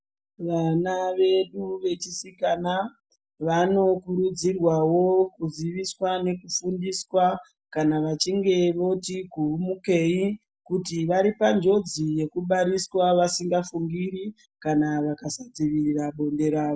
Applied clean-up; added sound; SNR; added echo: none; none; none; none.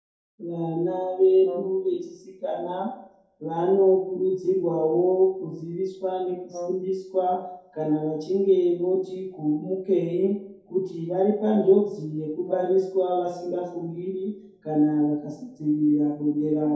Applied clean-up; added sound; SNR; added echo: none; Brass instrument; 14 dB; reverberation time 2.3 s.